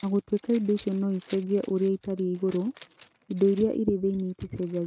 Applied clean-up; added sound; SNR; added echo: neural mask model RNNoise.